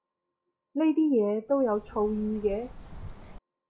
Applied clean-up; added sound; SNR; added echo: none; Bird; 15 dB; none.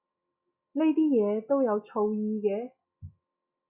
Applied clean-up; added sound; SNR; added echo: none; none; none; none.